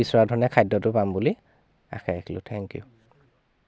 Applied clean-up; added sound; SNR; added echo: none; none; none; none.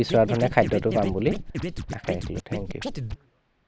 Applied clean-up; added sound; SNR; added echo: none; Scratching (performance technique); 5 dB; none.